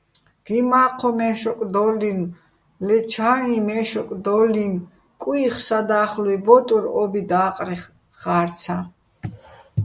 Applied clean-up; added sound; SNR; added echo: none; none; none; none.